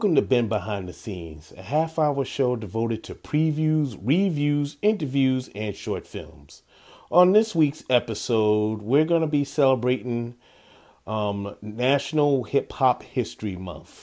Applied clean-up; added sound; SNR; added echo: none; none; none; none.